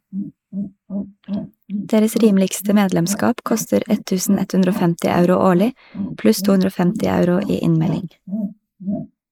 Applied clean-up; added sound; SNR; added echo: neural mask model Resemble Enhance denoiser.